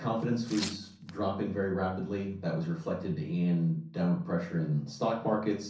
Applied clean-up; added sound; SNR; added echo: none; Tearing; 13 dB; reverberation time 0.6 s.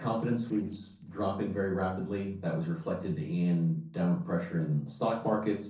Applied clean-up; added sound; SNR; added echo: neural separator model SepFormer DNS4.